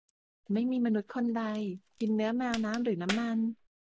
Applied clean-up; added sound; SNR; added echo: none; Crack; 15 dB; none.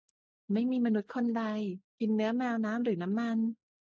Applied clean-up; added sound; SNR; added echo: none; none; none; none.